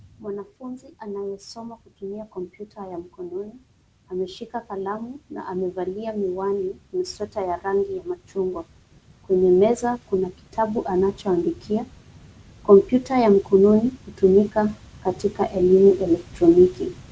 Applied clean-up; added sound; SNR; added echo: none; none; none; none.